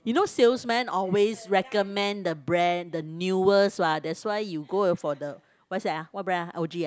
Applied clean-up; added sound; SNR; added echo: none; none; none; none.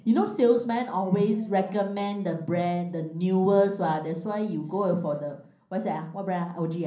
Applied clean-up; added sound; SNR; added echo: none; none; none; reverberation time 0.6 s.